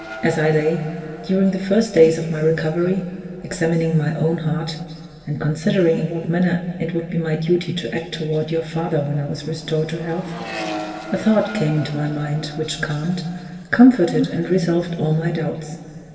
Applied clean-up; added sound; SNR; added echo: none; Accelerating, revving, vroom; 18 dB; reverberation time 2.5 s.